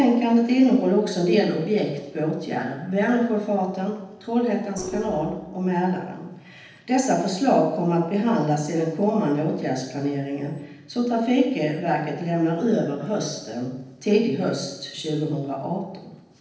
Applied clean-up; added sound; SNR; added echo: neural separator model SepFormer DNS4.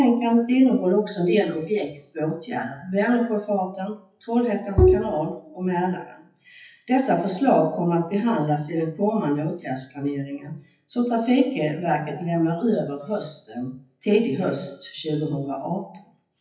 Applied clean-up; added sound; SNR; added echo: classical method WPE with log-MMSE.